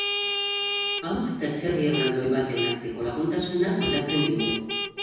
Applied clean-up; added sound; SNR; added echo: none; Vehicle horn, car horn, honking; 4 dB; reverberation time 1.1 s.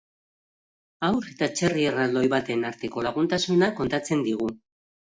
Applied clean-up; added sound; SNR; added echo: none; none; none; none.